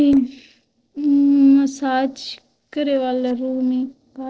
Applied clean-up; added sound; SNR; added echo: neural separator model SepFormer DNS4.